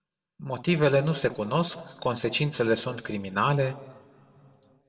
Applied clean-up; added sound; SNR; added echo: none; none; none; reverberation time 1.2 s.